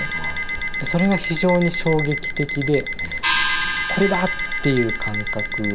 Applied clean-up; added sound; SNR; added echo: none; Alarm + Gong; 1 dB; none.